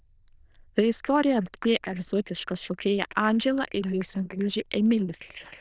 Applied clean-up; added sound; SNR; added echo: neural diffusion model UNIVERSE++.